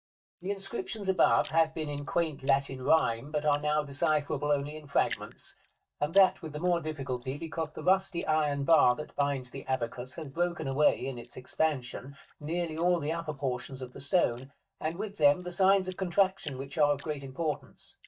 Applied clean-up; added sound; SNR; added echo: neural mask model DeepFilterNet 3.